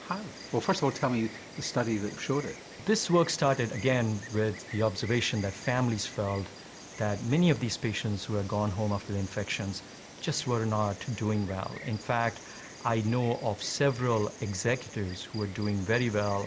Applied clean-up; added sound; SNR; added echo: none; Insect; 16 dB; none.